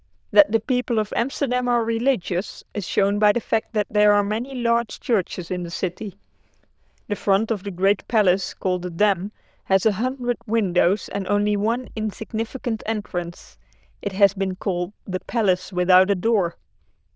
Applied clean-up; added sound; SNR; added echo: neural diffusion model UNIVERSE++.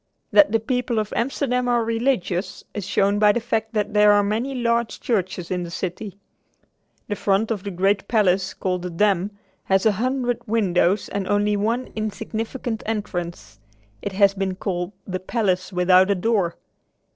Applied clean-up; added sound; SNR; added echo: neural separator model SepFormer DNS4.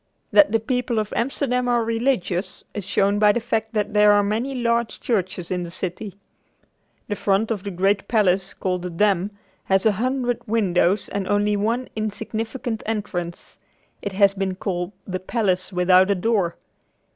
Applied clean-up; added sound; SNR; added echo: none; none; none; none.